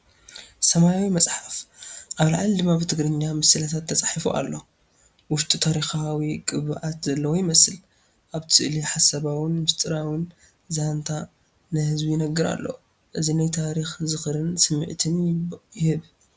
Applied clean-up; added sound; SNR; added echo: none; none; none; none.